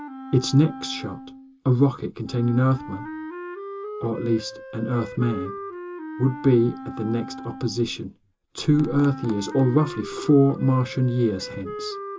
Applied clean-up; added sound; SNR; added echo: none; Wind instrument, woodwind instrument; 12 dB; reverberation time 0.2 s.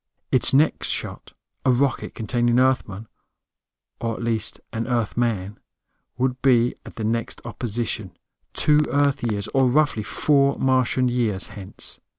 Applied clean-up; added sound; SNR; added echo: none; none; none; none.